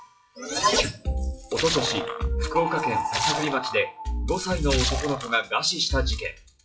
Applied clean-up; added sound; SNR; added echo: classical method WPE with log-MMSE.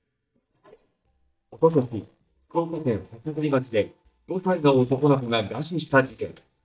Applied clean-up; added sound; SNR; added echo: neural mask model DeepFilterNet 3.